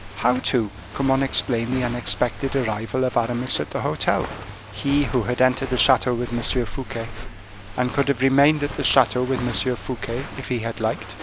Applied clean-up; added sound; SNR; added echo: none; Walk, footsteps; 11 dB; none.